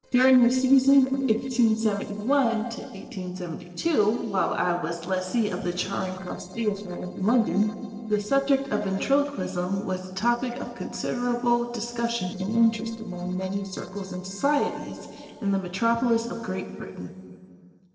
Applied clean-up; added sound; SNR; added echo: neural separator model SepFormer DNS4.